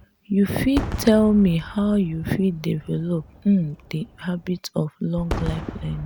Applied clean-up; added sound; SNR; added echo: none; Fireworks; 12 dB; none.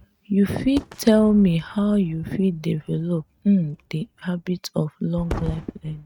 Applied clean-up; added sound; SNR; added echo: neural mask model RNNoise.